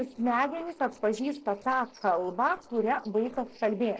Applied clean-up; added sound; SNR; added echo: neural separator model SepFormer DNS4.